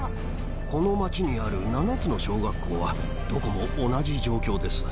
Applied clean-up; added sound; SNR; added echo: none; Aircraft; 1 dB; none.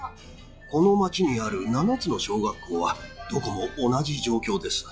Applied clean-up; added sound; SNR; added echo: classical method log-MMSE.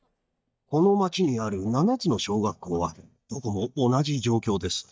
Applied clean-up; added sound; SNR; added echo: neural mask model DeepFilterNet 3.